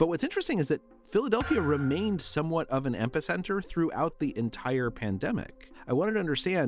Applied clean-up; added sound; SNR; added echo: none; Thump, thud; 13 dB; none.